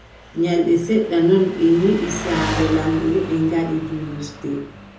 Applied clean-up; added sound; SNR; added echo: none; Engine; 11 dB; reverberation time 0.5 s.